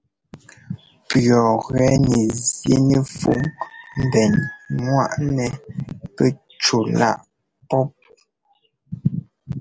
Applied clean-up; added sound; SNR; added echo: none; none; none; none.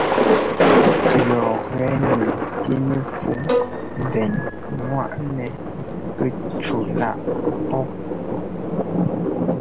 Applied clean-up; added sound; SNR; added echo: none; Bowed string instrument + Thunder; -4 dB; none.